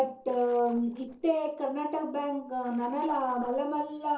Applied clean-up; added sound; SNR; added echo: neural separator model SepFormer DNS4.